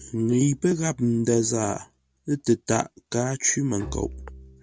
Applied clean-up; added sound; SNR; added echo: none; Bowed string instrument; 19 dB; none.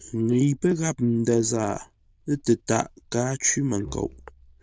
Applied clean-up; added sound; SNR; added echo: neural diffusion model UNIVERSE++.